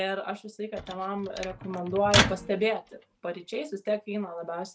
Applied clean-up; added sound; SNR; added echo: none; Microwave oven; -1 dB; none.